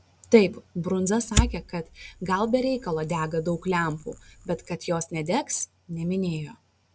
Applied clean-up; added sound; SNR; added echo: none; Fire; 6 dB; none.